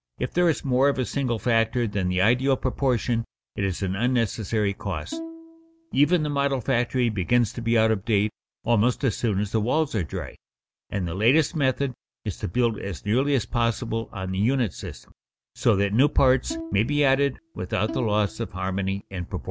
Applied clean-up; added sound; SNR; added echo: none; Bowed string instrument; 14 dB; none.